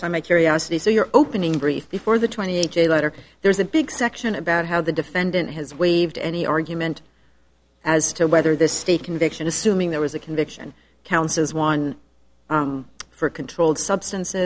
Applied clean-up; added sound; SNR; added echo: none; none; none; none.